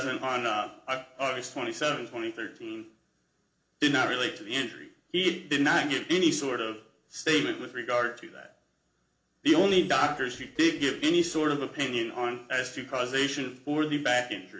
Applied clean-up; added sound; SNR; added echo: neural separator model SepFormer DNS4.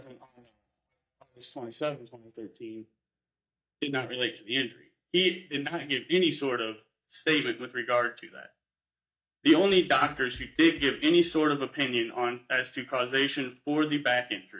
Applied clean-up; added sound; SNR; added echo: neural mask model DeepFilterNet 3.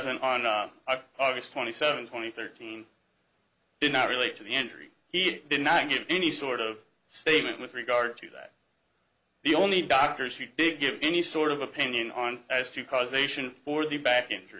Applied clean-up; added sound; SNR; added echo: none; none; none; none.